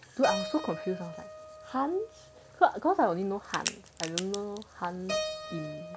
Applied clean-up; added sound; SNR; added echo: none; Crack + Keyboard (musical); 7 dB; none.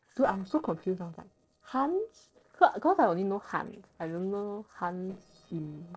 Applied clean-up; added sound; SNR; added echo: neural separator model SepFormer DNS4.